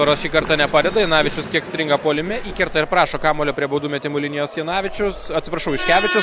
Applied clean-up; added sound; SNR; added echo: none; Wind; 11 dB; none.